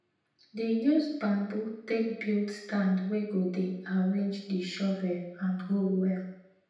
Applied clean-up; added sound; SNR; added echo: none; none; none; reverberation time 0.9 s.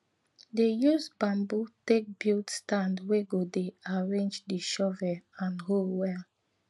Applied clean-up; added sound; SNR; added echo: none; none; none; none.